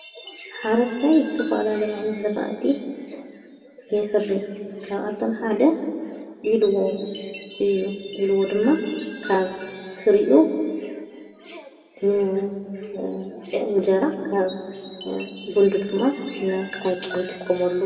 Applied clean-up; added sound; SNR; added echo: none; Chime; 19 dB; reverberation time 2.0 s.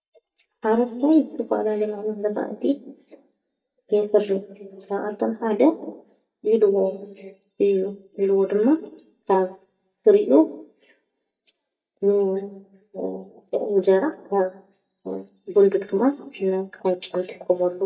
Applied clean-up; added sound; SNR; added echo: neural mask model DeepFilterNet 3.